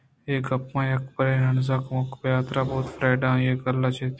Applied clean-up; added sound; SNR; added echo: none; none; none; none.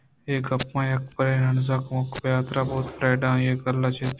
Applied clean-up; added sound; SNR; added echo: none; Packing tape, duct tape; 17 dB; none.